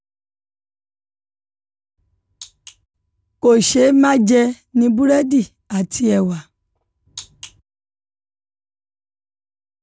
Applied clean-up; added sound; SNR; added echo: none; none; none; none.